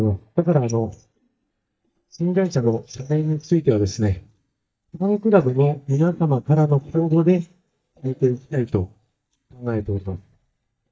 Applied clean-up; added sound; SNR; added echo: neural mask model DeepFilterNet 3.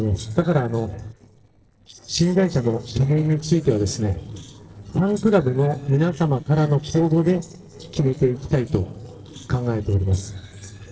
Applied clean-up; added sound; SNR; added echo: neural separator model SepFormer DNS4.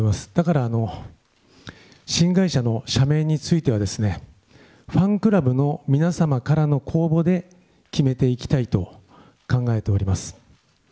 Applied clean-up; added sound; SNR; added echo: none; none; none; none.